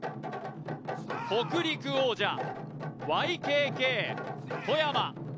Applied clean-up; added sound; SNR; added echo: none; none; none; none.